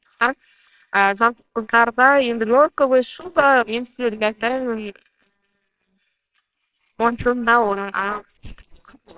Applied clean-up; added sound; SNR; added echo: neural separator model SepFormer WHAMR!.